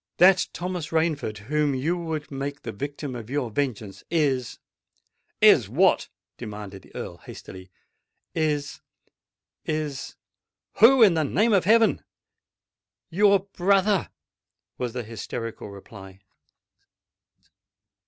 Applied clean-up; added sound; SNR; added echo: none; none; none; none.